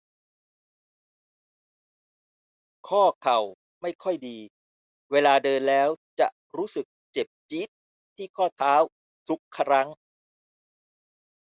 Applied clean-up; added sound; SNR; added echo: none; none; none; none.